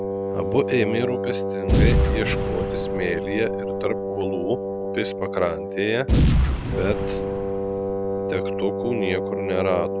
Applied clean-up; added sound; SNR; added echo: none; Wind instrument, woodwind instrument + Boom; -4 dB; none.